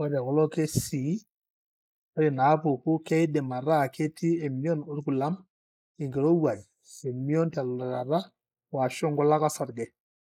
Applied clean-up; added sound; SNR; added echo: neural mask model Resemble Enhance denoiser.